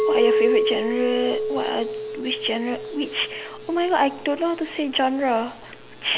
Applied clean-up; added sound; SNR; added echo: none; Chink, clink; 2 dB; none.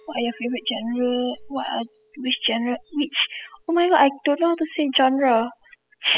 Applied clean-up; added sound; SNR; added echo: classical method spectral subtraction.